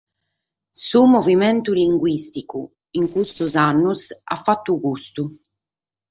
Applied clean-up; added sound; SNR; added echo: neural separator model SepFormer DNS4.